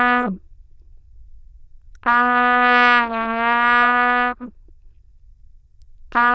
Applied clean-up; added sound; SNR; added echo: neural diffusion model UNIVERSE++.